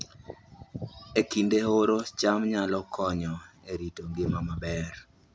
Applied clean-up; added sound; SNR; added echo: none; none; none; none.